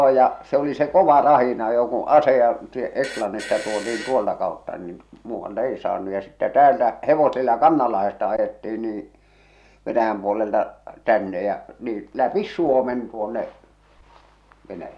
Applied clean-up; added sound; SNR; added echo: none; Fart; 16 dB; none.